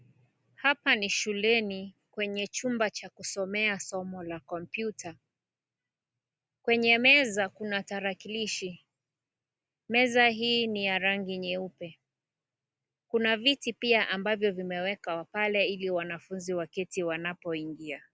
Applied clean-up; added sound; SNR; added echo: none; none; none; none.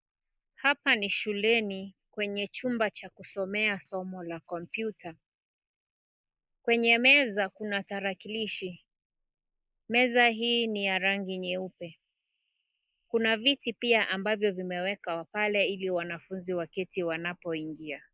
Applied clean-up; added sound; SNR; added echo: neural mask model Resemble Enhance denoiser.